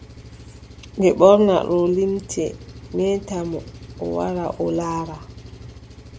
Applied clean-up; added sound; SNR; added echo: none; Engine; 18 dB; none.